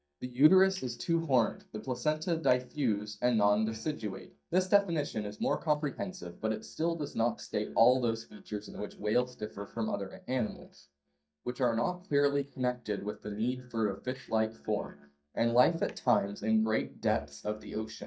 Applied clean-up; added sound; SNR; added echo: neural mask model DeepFilterNet 3.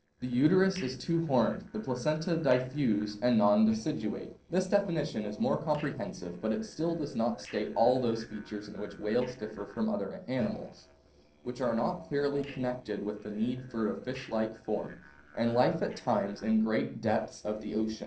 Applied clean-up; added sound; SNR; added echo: neural separator model SepFormer DNS4.